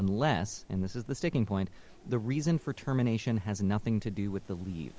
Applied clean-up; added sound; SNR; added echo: none; Wind; 18 dB; none.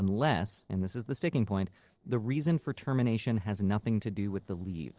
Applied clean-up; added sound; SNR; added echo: neural separator model SepFormer DNS4.